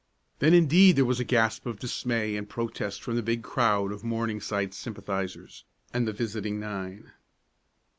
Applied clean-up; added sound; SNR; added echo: none; none; none; none.